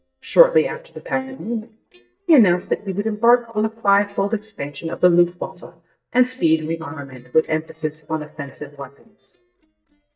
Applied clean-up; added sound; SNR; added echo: neural mask model DeepFilterNet 3.